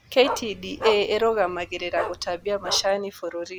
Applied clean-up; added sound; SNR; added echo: none; Bark; 9 dB; none.